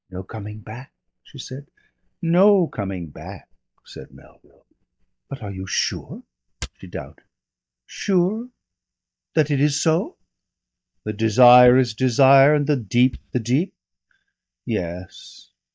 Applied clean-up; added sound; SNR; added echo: neural mask model DeepFilterNet 3.